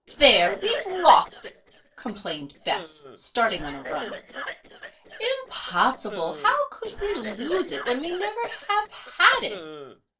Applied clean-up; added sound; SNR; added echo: neural separator model SepFormer DNS4.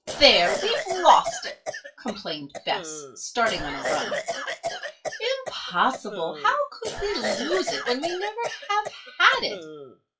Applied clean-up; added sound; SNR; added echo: classical method WPE with log-MMSE.